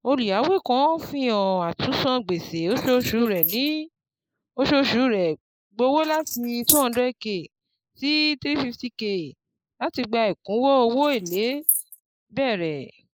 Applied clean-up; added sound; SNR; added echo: neural mask model Resemble Enhance denoiser.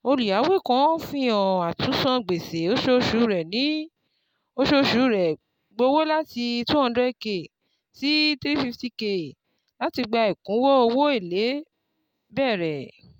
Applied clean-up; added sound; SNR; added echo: none; none; none; none.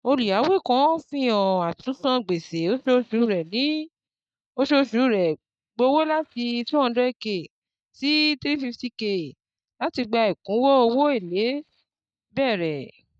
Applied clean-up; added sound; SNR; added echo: neural mask model DeepFilterNet 3.